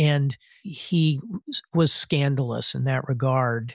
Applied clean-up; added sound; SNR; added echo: none; none; none; none.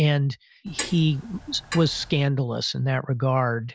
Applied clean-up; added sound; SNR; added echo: none; Clock; 13 dB; none.